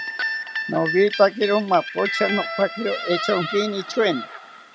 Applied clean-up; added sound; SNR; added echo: none; Guitar; 7 dB; none.